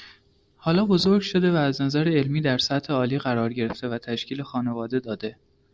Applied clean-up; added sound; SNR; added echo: none; none; none; none.